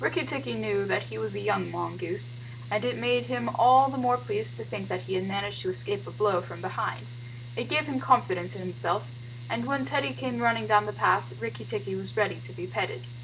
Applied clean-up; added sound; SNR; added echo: none; Mechanical fan; 11 dB; none.